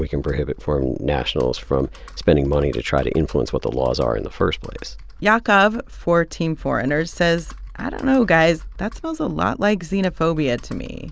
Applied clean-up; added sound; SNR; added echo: none; Computer keyboard; 17 dB; none.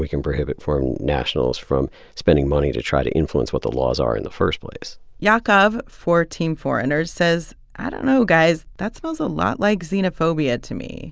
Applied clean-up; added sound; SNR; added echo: none; none; none; none.